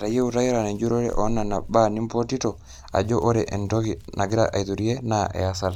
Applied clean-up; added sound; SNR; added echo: none; Hands; 12 dB; none.